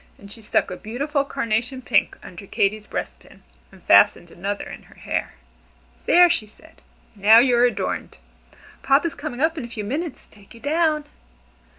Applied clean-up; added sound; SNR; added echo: none; none; none; none.